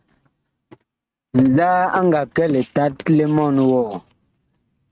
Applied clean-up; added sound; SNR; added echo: neural mask model RNNoise.